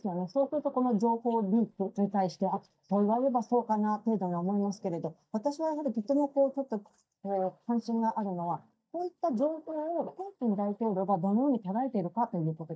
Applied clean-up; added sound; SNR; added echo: neural mask model DeepFilterNet 3.